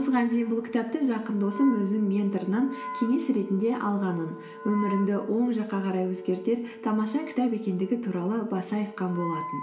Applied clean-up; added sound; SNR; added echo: none; Wind instrument, woodwind instrument; 14 dB; reverberation time 0.9 s.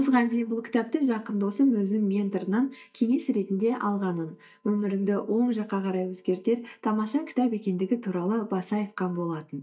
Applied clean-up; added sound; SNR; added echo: neural mask model DeepFilterNet 3.